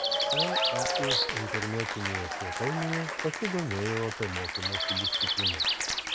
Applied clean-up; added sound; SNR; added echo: none; Bird + Applause / Cheering; -5 dB; none.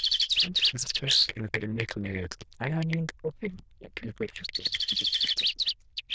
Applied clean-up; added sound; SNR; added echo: neural diffusion model UNIVERSE++.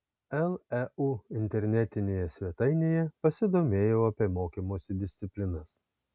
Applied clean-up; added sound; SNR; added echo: none; none; none; none.